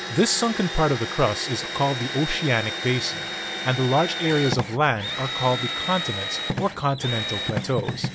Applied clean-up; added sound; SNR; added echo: none; Drill; 5 dB; none.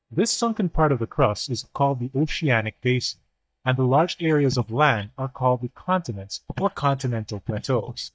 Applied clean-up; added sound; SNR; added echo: neural mask model DeepFilterNet 3.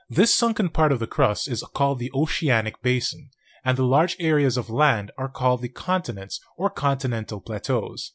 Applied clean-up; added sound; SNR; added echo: none; none; none; none.